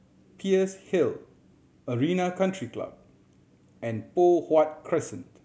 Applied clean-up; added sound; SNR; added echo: none; none; none; none.